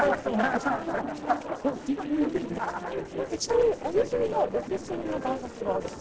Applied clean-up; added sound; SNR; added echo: neural separator model SepFormer DNS4.